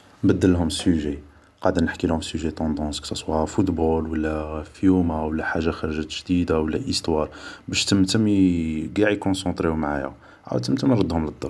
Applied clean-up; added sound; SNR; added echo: none; none; none; none.